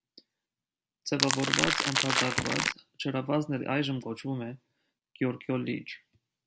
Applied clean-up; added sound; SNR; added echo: none; Crackle; -4 dB; none.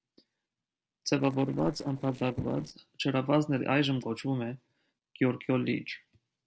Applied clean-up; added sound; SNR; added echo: neural separator model SepFormer DNS4.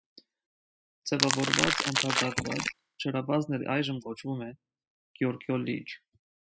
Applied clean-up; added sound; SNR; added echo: classical method spectral subtraction.